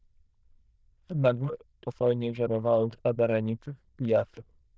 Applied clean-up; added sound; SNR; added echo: neural diffusion model UNIVERSE++.